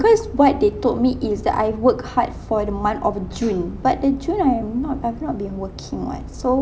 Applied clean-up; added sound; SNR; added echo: none; none; none; none.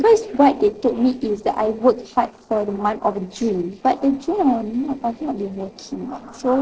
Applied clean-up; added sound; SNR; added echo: neural separator model SepFormer DNS4.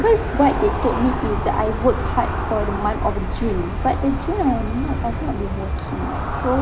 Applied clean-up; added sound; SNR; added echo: none; Aircraft; 2 dB; none.